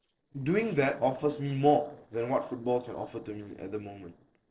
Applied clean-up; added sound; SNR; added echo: neural separator model SepFormer DNS4.